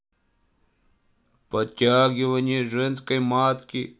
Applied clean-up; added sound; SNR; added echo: none; none; none; none.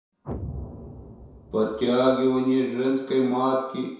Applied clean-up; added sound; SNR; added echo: none; Explosion; 16 dB; reverberation time 0.7 s.